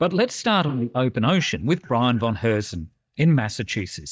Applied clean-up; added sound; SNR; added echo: neural mask model DeepFilterNet 3.